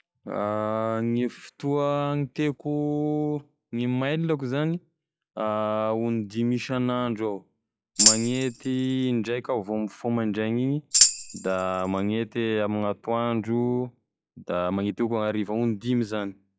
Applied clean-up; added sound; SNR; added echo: classical method log-MMSE.